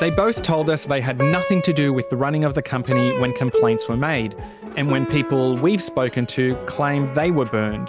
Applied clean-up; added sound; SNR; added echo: none; Plucked string instrument; 7 dB; none.